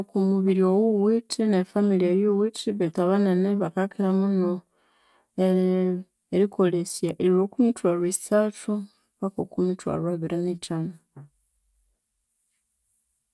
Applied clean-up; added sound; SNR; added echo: none; none; none; none.